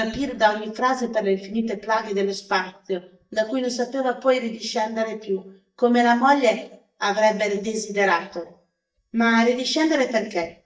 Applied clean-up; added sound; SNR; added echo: neural mask model DeepFilterNet 3.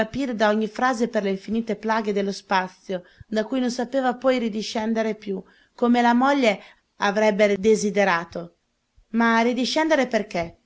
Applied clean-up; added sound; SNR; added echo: none; none; none; none.